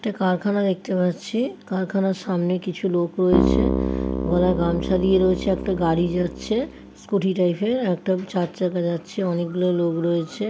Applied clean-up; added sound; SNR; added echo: none; Keyboard (musical); 2 dB; none.